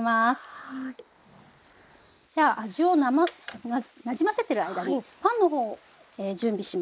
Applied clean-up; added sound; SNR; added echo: neural mask model Resemble Enhance denoiser.